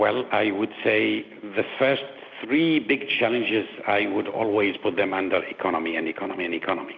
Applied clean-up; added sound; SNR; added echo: none; none; none; none.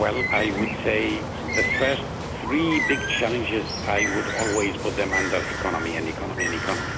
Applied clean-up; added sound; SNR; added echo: none; Bird; 2 dB; none.